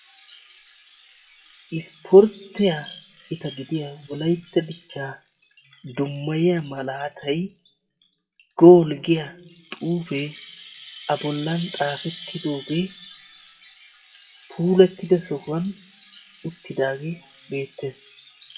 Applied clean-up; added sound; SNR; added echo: classical method WPE with log-MMSE.